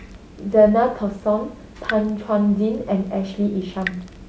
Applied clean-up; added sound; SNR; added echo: none; Drip / Water tap, faucet; 16 dB; none.